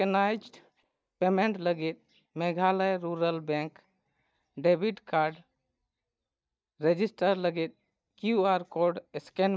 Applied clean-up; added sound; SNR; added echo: neural mask model DeepFilterNet 3.